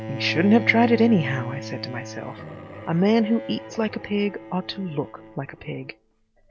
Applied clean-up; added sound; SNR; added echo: none; Bowed string instrument; 11 dB; none.